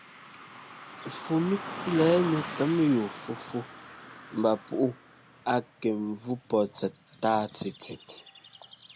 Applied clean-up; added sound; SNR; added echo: none; Car passing by / Traffic noise, roadway noise; 13 dB; none.